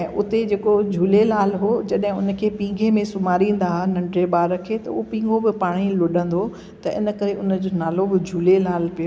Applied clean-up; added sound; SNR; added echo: none; none; none; none.